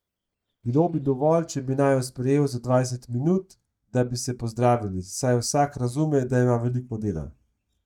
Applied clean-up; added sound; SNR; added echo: neural mask model DeepFilterNet 3.